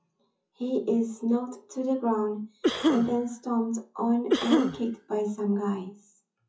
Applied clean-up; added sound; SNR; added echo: classical method WPE with log-MMSE.